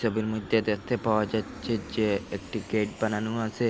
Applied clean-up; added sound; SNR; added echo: none; Aircraft; 15 dB; none.